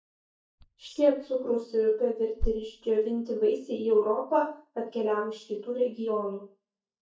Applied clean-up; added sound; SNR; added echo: neural mask model DeepFilterNet 3.